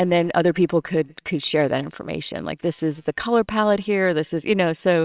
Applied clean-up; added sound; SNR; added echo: neural separator model SepFormer WHAMR!.